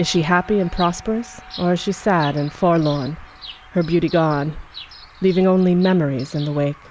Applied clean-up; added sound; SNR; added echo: none; Bird vocalization, bird call, bird song; 20 dB; none.